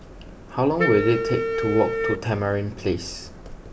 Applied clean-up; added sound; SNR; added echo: none; Wind instrument, woodwind instrument; 3 dB; none.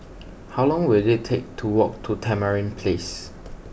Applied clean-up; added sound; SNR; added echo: none; none; none; none.